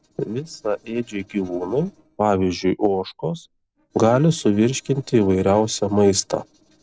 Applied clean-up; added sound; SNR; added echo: neural separator model SepFormer DNS4.